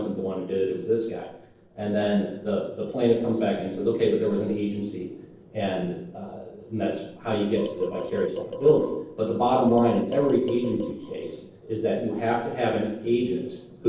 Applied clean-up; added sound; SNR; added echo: neural separator model SepFormer DNS4.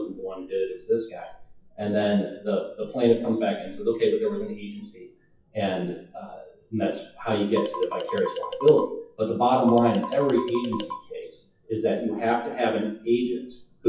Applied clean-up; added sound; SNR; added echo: classical method WPE with log-MMSE.